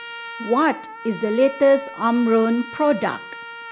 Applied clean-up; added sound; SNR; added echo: none; Trumpet; 15 dB; none.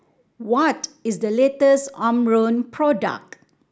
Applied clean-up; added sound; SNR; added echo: none; none; none; none.